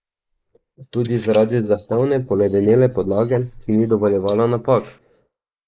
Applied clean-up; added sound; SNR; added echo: neural mask model Resemble Enhance denoiser.